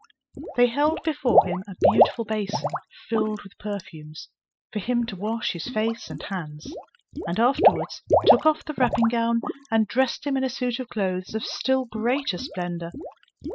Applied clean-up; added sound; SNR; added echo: classical method spectral subtraction.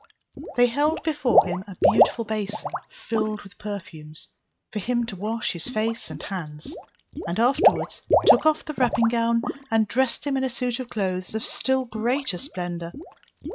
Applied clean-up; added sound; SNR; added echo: neural mask model RNNoise.